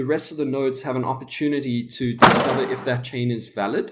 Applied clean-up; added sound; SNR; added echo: none; Car; -3 dB; none.